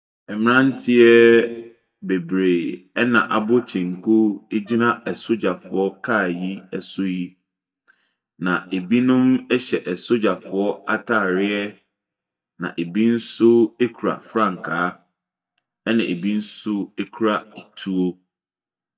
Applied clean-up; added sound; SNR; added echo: neural mask model DeepFilterNet 3.